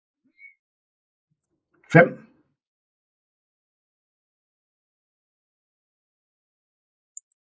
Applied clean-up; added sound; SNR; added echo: neural mask model Resemble Enhance denoiser.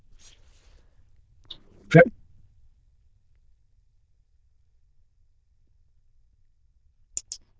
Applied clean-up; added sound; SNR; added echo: neural diffusion model UNIVERSE++.